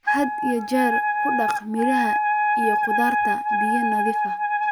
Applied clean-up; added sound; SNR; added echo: none; Wind instrument, woodwind instrument; -5 dB; none.